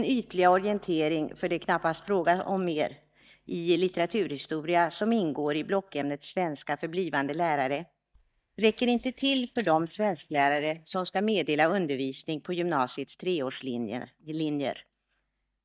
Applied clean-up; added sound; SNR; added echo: neural mask model DeepFilterNet 3.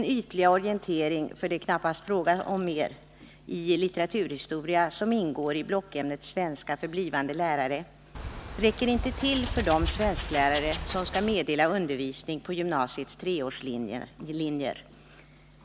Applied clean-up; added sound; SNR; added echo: none; Wild animals; 6 dB; none.